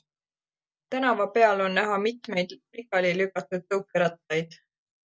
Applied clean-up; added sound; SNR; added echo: none; none; none; none.